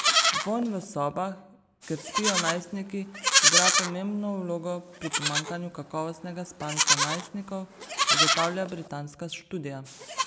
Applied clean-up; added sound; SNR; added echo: none; Livestock, farm animals, working animals; -5 dB; none.